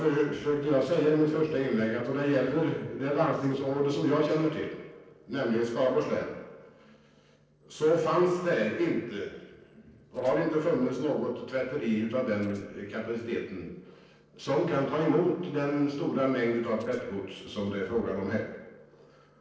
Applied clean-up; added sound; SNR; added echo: neural separator model SepFormer DNS4.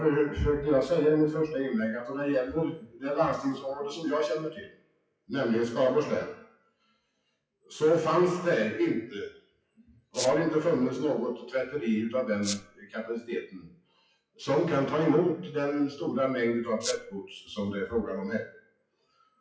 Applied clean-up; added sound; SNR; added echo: classical method WPE with log-MMSE.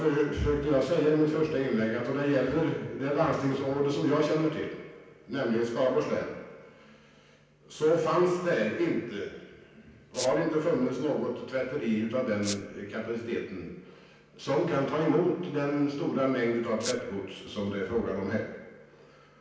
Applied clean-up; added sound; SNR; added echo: none; Squeak; 10 dB; reverberation time 0.9 s.